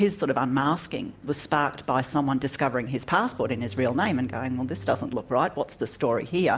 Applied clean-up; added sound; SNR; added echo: none; Bowed string instrument; 15 dB; none.